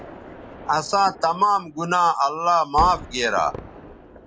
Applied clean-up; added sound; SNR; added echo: none; Gunshot, gunfire; 15 dB; none.